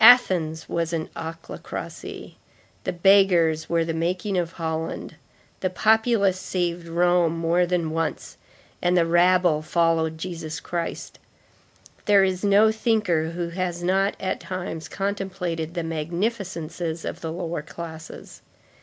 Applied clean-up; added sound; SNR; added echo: none; none; none; none.